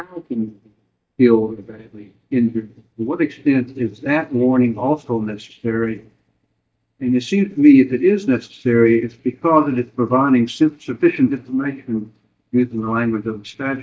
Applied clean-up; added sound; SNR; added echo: neural mask model DeepFilterNet 3.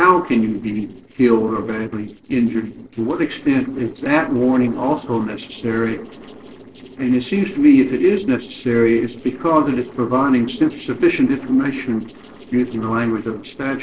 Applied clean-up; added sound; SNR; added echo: neural separator model SepFormer DNS4.